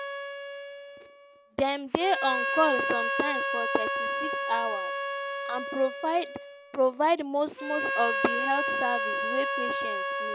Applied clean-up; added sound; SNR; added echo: none; Harmonica; 1 dB; none.